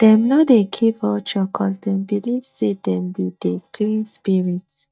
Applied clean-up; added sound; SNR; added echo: neural mask model DeepFilterNet 3.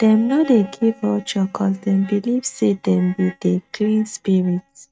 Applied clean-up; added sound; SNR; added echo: neural mask model RNNoise.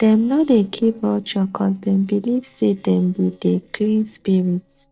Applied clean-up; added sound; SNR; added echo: neural separator model SepFormer DNS4.